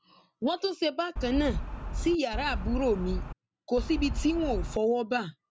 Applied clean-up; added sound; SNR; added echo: none; Wind; 3 dB; none.